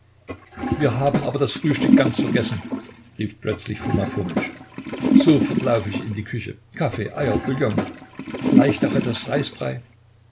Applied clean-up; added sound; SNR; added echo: none; Toilet flush; -1 dB; none.